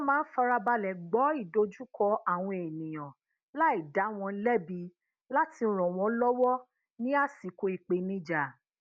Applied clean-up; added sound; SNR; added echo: none; none; none; none.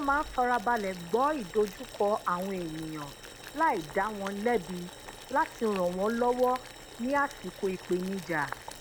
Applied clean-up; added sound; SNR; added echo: none; Boiling; 15 dB; none.